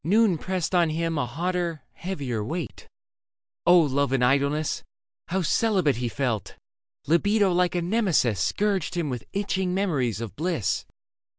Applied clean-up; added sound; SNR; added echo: none; none; none; none.